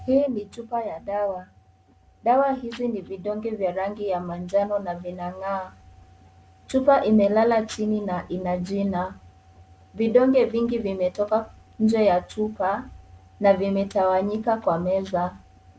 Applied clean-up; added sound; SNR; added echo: none; none; none; none.